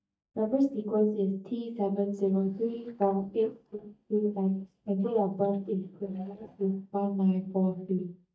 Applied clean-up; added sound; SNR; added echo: neural mask model DeepFilterNet 3.